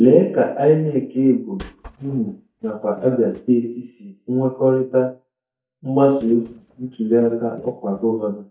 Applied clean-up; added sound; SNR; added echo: neural mask model DeepFilterNet 3.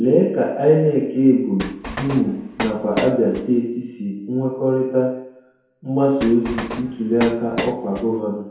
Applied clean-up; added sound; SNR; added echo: none; Train; 10 dB; reverberation time 0.9 s.